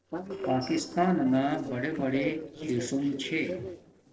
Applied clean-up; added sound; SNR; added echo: neural separator model SepFormer DNS4.